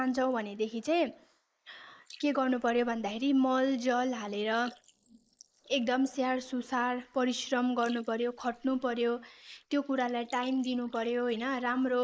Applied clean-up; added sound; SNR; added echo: neural mask model Resemble Enhance denoiser.